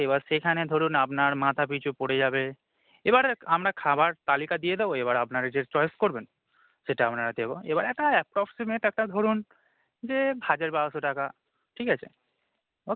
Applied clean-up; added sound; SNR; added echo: none; none; none; none.